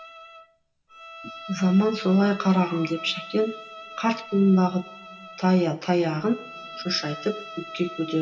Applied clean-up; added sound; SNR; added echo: none; Bowed string instrument; 16 dB; reverberation time 2.0 s.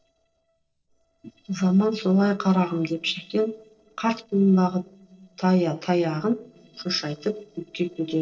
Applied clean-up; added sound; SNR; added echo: neural separator model SepFormer DNS4.